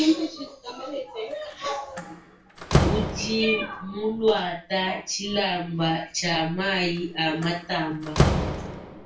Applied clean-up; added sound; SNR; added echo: none; Slam; 3 dB; reverberation time 0.3 s.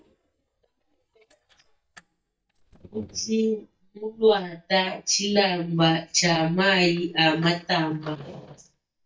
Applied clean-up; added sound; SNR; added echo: neural mask model DeepFilterNet 3.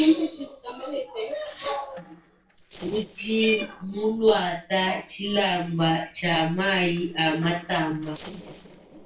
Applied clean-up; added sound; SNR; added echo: neural separator model SepFormer DNS4.